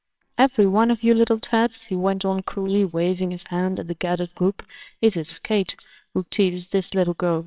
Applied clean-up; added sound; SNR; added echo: neural separator model SepFormer WHAMR!.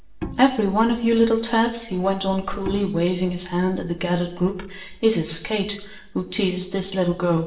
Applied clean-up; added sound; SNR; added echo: none; Bowed string instrument; 14 dB; reverberation time 0.7 s.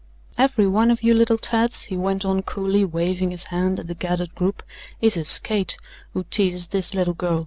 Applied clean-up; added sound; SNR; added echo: none; none; none; none.